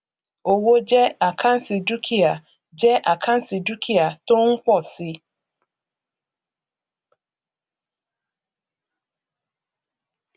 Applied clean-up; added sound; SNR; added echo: none; none; none; none.